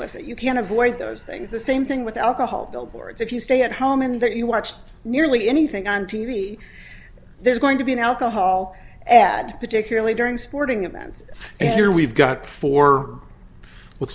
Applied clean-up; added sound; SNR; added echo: none; none; none; none.